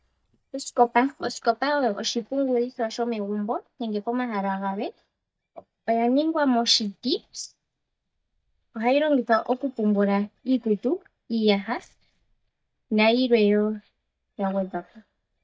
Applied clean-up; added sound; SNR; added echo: neural mask model DeepFilterNet 3.